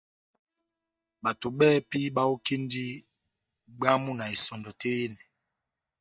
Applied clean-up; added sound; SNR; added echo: neural mask model DeepFilterNet 3.